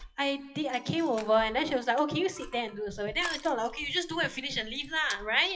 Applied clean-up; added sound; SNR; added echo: classical method WPE with log-MMSE.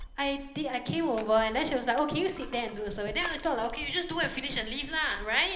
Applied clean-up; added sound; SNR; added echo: none; Crushing; 14 dB; reverberation time 0.8 s.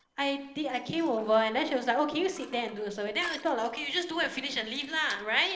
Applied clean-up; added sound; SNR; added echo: neural separator model SepFormer DNS4.